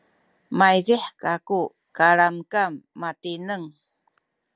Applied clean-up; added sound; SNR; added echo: none; none; none; none.